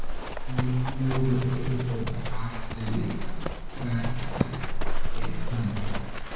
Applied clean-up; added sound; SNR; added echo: none; Livestock, farm animals, working animals; -4 dB; reverberation time 1.0 s.